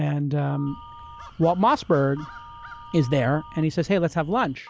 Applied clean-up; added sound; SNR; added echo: none; Crow + Telephone; 20 dB; none.